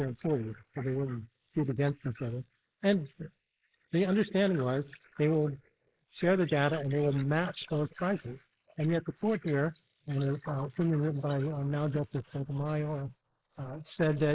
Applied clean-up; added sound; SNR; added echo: neural mask model Resemble Enhance denoiser.